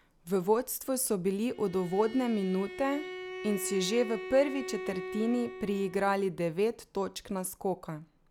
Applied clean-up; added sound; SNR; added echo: none; Bowed string instrument; 12 dB; none.